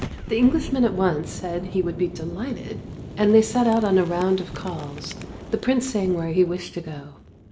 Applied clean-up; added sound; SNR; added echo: none; Boom; 12 dB; reverberation time 0.6 s.